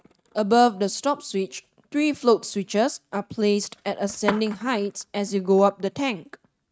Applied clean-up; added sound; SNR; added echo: neural mask model RNNoise.